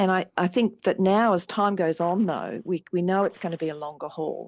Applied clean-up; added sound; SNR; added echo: neural separator model SepFormer DNS4.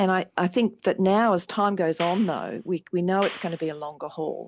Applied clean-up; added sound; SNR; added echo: none; Clapping; 15 dB; none.